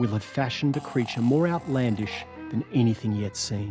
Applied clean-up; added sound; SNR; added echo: none; Fart; 20 dB; none.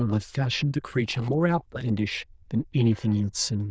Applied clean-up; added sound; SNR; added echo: neural diffusion model UNIVERSE++.